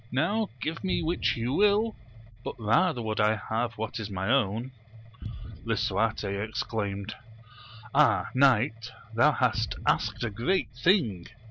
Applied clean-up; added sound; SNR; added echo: none; Boom + Mechanisms; 15 dB; none.